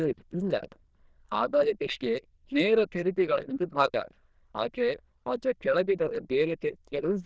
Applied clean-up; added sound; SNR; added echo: neural diffusion model UNIVERSE++.